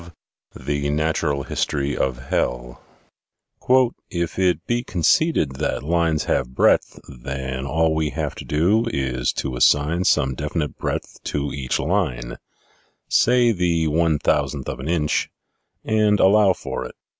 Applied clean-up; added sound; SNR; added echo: none; none; none; none.